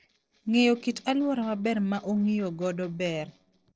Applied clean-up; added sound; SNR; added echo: neural separator model SepFormer DNS4.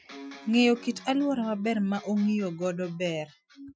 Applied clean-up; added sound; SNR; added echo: classical method Wiener filter.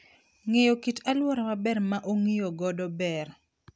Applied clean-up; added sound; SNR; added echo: none; none; none; none.